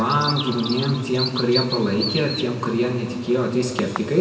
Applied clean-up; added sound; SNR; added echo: none; Bird vocalization, bird call, bird song; 10 dB; reverberation time 2.3 s.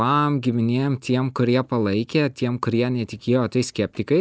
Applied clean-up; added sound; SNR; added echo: none; none; none; none.